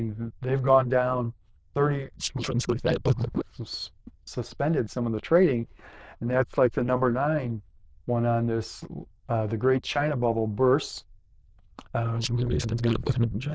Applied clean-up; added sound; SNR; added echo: neural diffusion model UNIVERSE++.